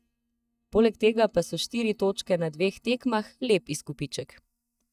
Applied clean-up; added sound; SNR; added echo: neural mask model DeepFilterNet 3.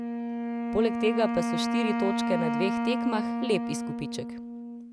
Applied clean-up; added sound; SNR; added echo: none; Wind instrument, woodwind instrument; -1 dB; none.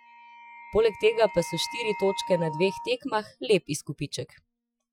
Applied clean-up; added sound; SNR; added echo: classical method Wiener filter.